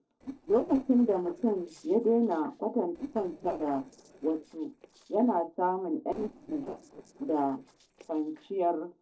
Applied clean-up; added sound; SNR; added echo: neural separator model SepFormer DNS4.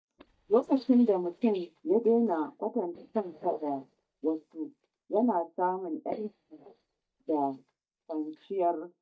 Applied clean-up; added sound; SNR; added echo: neural mask model DeepFilterNet 3.